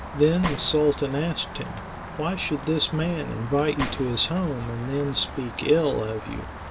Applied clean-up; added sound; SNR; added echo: none; Gunshot, gunfire + Rain; 10 dB; none.